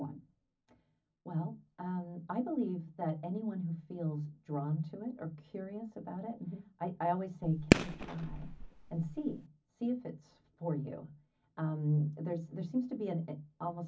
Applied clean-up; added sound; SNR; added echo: none; Fireworks; -4 dB; reverberation time 0.4 s.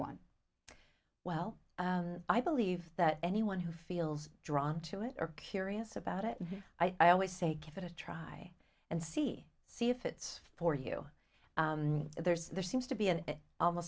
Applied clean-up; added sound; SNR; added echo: none; none; none; none.